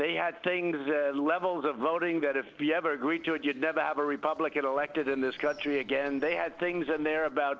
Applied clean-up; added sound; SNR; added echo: neural separator model SepFormer DNS4.